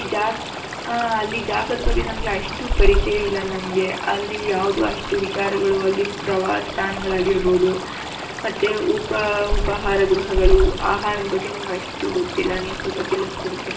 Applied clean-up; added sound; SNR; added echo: none; Stream; 3 dB; reverberation time 0.6 s.